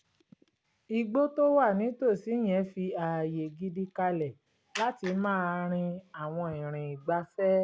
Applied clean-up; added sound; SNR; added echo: none; none; none; none.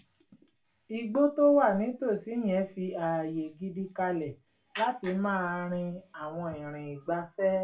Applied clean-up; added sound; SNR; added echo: none; none; none; reverberation time 0.2 s.